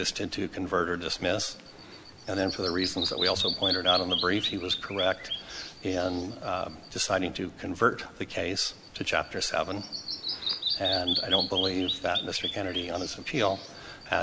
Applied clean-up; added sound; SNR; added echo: none; Bird vocalization, bird call, bird song; 4 dB; none.